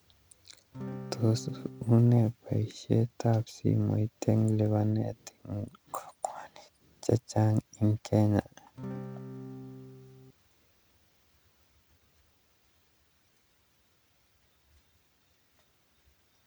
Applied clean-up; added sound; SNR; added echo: none; Acoustic guitar / Strum; 11 dB; none.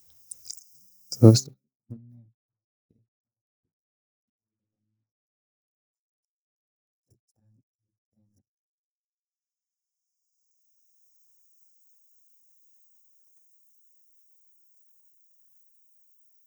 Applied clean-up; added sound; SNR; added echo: neural mask model DeepFilterNet 3.